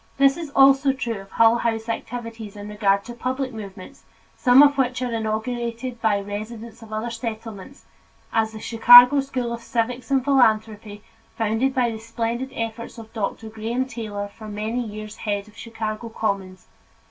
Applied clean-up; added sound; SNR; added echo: none; none; none; reverberation time 0.2 s.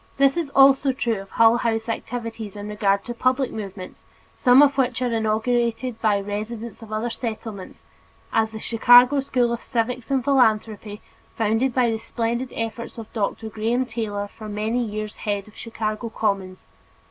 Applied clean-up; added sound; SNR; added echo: none; none; none; none.